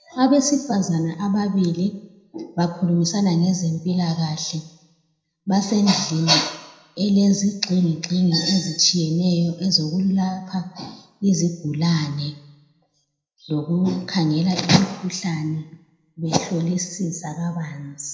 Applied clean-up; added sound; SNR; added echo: none; none; none; reverberation time 0.8 s.